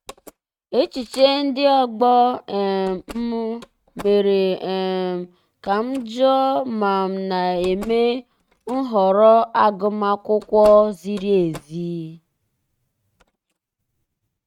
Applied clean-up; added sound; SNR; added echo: neural mask model RNNoise.